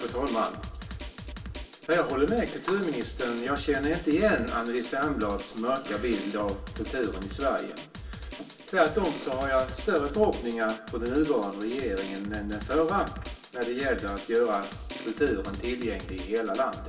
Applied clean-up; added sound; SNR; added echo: none; Drum; 11 dB; reverberation time 0.2 s.